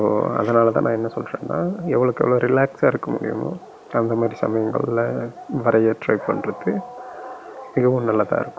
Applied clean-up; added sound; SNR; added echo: none; Dog; 19 dB; none.